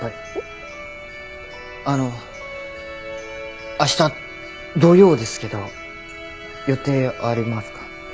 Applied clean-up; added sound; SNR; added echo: none; none; none; none.